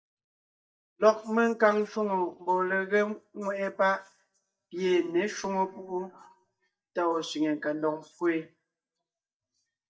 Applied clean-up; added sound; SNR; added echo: neural mask model DeepFilterNet 3.